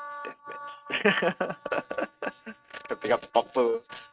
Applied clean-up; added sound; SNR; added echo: neural mask model RNNoise.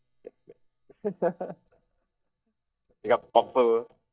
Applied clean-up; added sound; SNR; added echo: neural mask model DeepFilterNet 3.